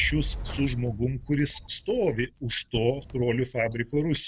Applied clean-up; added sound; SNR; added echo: none; Fire; 12 dB; none.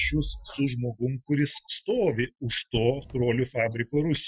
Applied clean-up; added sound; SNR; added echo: classical method Wiener filter.